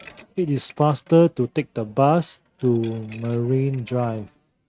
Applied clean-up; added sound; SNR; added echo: neural mask model RNNoise.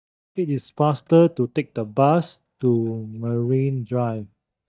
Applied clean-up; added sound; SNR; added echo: neural mask model DeepFilterNet 3.